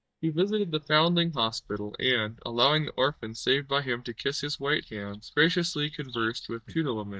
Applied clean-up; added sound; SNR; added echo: neural mask model DeepFilterNet 3.